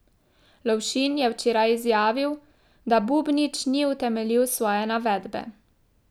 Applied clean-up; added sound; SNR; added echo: none; none; none; none.